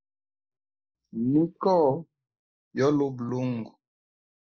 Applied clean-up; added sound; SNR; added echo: neural mask model Resemble Enhance denoiser.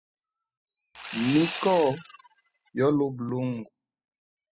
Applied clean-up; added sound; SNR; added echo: classical method spectral subtraction.